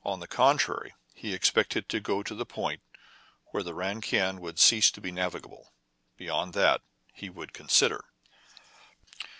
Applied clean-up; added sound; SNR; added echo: none; none; none; none.